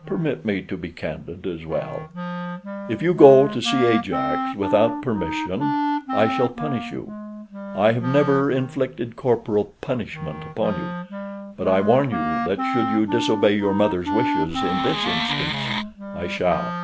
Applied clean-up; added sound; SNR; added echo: none; Wood + Wind instrument, woodwind instrument; 5 dB; none.